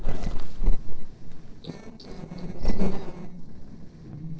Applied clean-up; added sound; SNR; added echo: neural separator model SepFormer DNS4.